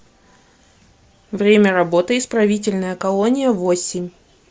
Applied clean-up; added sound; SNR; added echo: none; none; none; none.